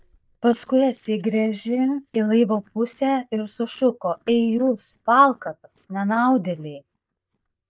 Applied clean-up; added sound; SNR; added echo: neural mask model DeepFilterNet 3.